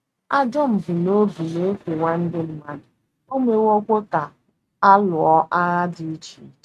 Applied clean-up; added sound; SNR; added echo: neural mask model RNNoise.